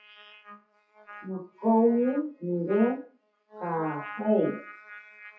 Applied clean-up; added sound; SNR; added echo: classical method WPE with log-MMSE.